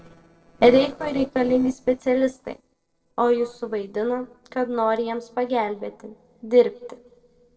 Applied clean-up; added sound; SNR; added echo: neural separator model SepFormer DNS4.